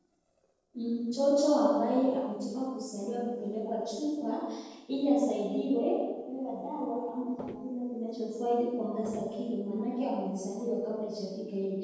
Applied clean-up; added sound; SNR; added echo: neural separator model SepFormer DNS4.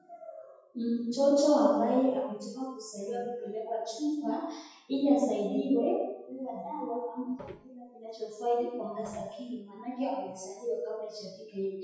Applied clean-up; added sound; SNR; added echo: classical method WPE with log-MMSE.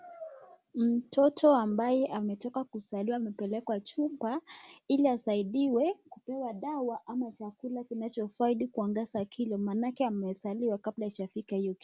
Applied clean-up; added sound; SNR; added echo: none; none; none; none.